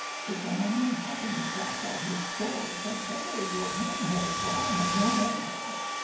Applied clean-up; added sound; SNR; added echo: none; Domestic sounds, home sounds; 1 dB; reverberation time 0.9 s.